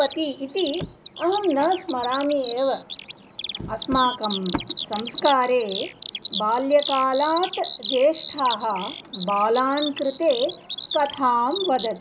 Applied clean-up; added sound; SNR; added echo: none; Bird vocalization, bird call, bird song; 4 dB; none.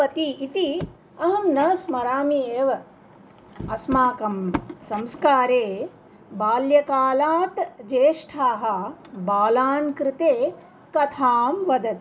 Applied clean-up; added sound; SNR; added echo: none; none; none; none.